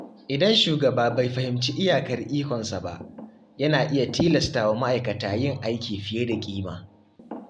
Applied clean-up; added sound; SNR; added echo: none; Thump, thud; 20 dB; none.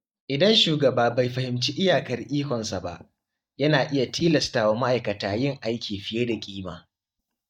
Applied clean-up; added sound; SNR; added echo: neural mask model DeepFilterNet 3.